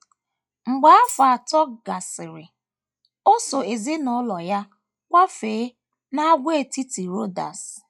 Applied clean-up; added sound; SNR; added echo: classical method log-MMSE.